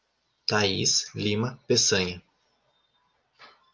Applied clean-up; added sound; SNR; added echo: none; none; none; none.